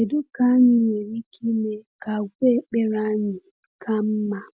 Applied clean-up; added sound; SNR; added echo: none; none; none; none.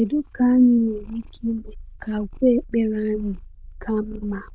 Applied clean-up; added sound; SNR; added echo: neural diffusion model UNIVERSE++.